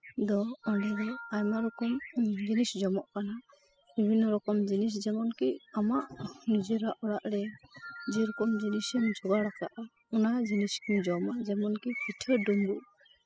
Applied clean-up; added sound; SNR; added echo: classical method spectral subtraction.